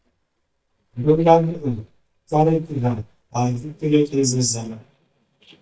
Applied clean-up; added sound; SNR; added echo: neural mask model DeepFilterNet 3.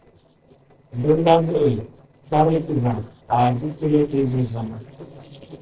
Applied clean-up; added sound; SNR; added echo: neural separator model SepFormer DNS4.